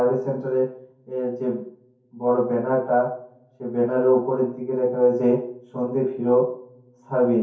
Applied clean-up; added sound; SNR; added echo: none; none; none; reverberation time 0.6 s.